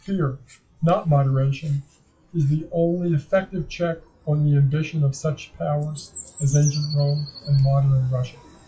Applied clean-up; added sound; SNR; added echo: classical method WPE with log-MMSE.